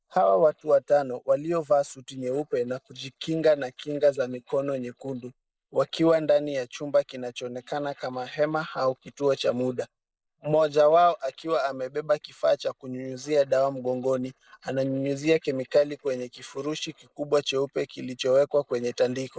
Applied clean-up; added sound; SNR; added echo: neural mask model Resemble Enhance denoiser.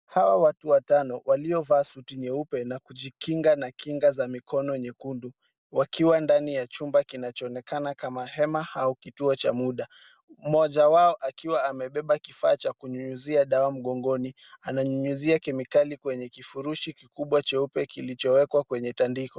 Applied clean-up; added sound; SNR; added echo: none; none; none; none.